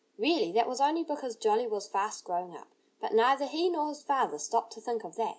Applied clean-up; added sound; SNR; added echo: none; none; none; none.